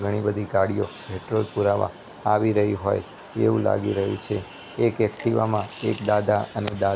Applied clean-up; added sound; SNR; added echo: none; Coin (dropping) / Glass; 16 dB; none.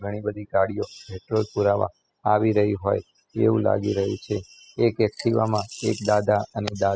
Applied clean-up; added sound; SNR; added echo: classical method spectral subtraction.